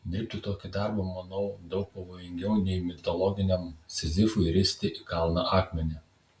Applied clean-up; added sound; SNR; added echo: none; none; none; none.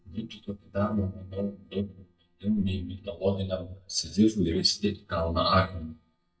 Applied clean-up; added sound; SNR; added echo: neural mask model DeepFilterNet 3.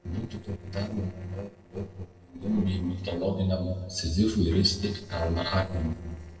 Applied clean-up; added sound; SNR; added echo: neural separator model SepFormer DNS4.